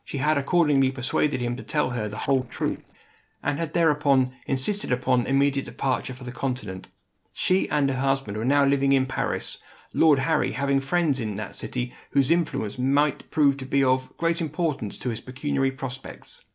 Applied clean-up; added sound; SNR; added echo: neural separator model SepFormer DNS4.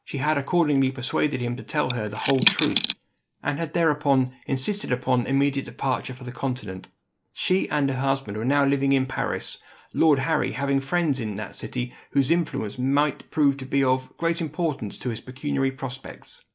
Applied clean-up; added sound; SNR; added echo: neural mask model Resemble Enhance denoiser.